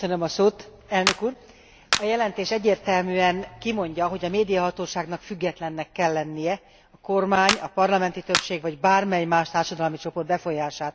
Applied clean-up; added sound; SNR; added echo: none; Clapping; 5 dB; none.